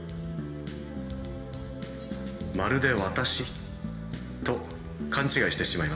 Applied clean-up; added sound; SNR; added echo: none; Boat, Water vehicle; 15 dB; reverberation time 1.4 s.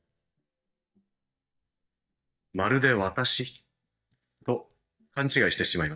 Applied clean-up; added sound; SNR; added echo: neural mask model DeepFilterNet 3.